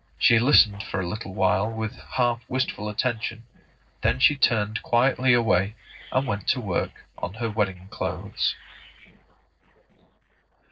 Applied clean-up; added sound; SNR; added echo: neural separator model SepFormer DNS4.